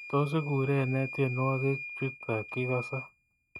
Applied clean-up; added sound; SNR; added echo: neural mask model RNNoise.